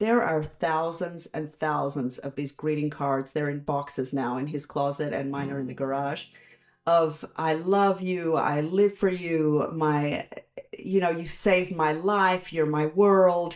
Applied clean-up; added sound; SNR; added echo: neural mask model DeepFilterNet 3.